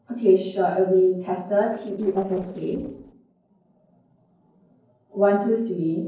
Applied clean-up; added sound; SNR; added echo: neural separator model SepFormer DNS4.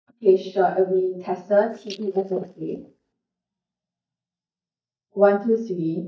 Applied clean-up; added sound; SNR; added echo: neural mask model DeepFilterNet 3.